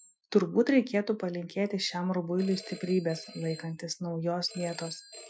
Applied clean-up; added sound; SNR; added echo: classical method Wiener filter.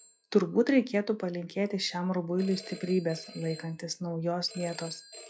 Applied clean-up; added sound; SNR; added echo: classical method log-MMSE.